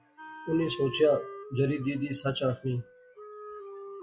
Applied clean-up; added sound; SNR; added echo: classical method log-MMSE.